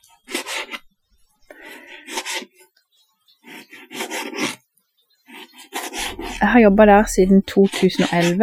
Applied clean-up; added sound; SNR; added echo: classical method Wiener filter.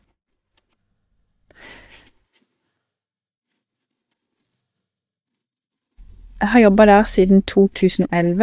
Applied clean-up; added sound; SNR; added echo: neural mask model DeepFilterNet 3.